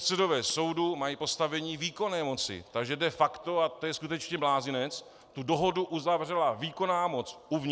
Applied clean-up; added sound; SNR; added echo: none; none; none; none.